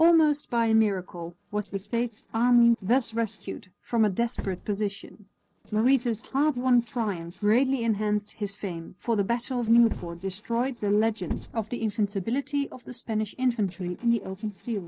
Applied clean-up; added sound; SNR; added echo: neural separator model SepFormer DNS4.